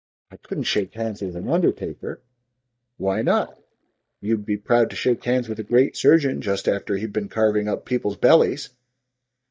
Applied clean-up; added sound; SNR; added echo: neural mask model DeepFilterNet 3.